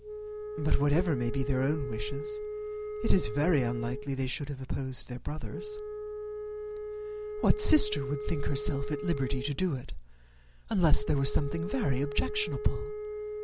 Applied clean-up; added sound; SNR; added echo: none; Wind instrument, woodwind instrument; 10 dB; none.